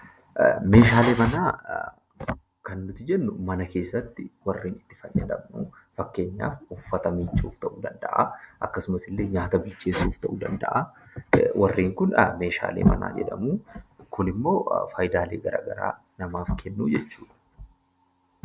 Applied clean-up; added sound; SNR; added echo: none; none; none; none.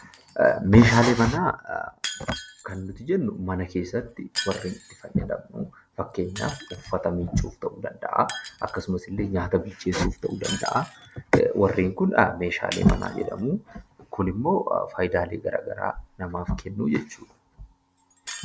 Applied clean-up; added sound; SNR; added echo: none; Shatter; 17 dB; none.